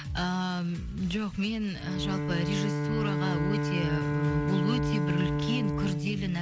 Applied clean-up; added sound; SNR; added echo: none; Bowed string instrument; -1 dB; none.